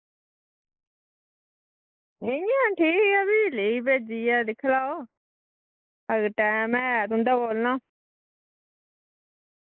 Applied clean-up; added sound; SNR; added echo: neural mask model Resemble Enhance denoiser.